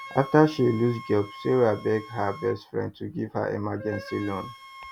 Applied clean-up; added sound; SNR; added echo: none; Wind instrument, woodwind instrument; 17 dB; none.